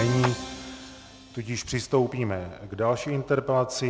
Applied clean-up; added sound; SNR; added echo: none; Clapping + Musical instrument; 12 dB; none.